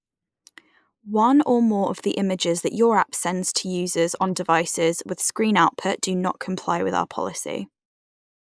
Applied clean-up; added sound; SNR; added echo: neural mask model Resemble Enhance denoiser.